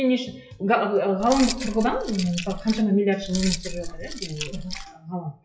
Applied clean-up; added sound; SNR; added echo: classical method WPE with log-MMSE.